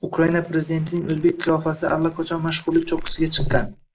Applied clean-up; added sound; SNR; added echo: neural mask model Resemble Enhance denoiser.